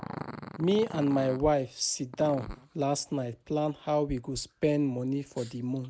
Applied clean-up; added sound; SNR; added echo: none; Growling; 16 dB; none.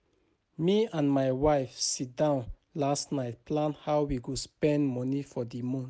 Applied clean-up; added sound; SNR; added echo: none; none; none; none.